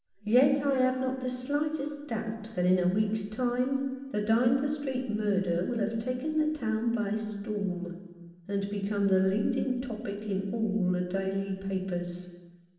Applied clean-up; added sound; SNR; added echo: none; none; none; reverberation time 1.3 s.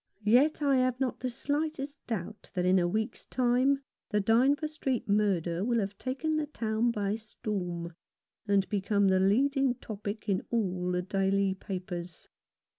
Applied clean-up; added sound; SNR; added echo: none; none; none; none.